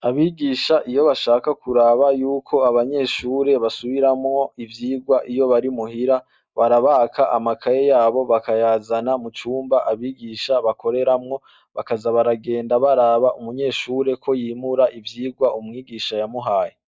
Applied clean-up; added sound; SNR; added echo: none; none; none; none.